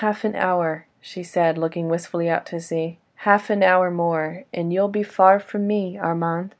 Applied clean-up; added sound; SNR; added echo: none; none; none; none.